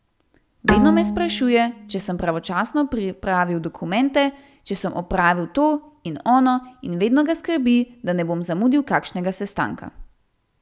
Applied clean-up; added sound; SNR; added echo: none; Bowed string instrument; 3 dB; none.